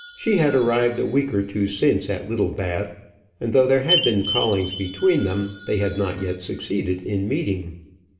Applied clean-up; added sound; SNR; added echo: none; Chime; 11 dB; reverberation time 0.7 s.